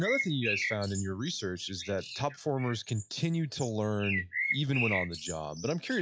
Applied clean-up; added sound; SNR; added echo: classical method log-MMSE.